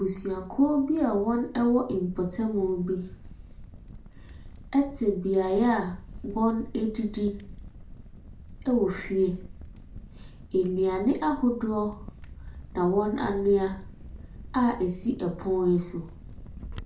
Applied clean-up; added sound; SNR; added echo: none; Crackle; 16 dB; reverberation time 0.3 s.